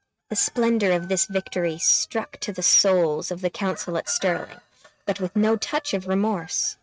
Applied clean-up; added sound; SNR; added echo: neural mask model RNNoise.